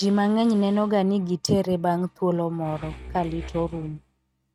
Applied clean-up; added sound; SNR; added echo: neural mask model RNNoise.